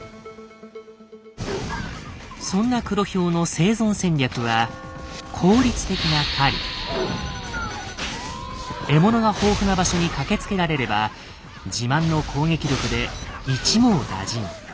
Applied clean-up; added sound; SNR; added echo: none; none; none; none.